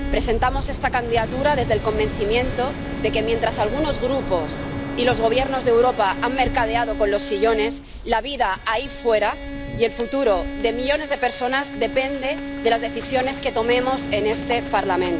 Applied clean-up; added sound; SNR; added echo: none; Waves, surf + Bowed string instrument; 6 dB; none.